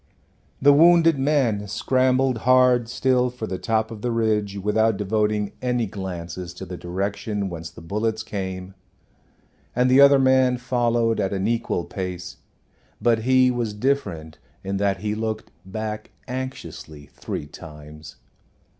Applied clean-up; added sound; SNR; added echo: none; none; none; none.